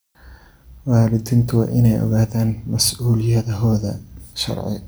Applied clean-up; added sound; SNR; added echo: none; none; none; none.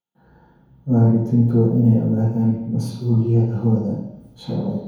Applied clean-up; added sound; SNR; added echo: none; none; none; reverberation time 0.9 s.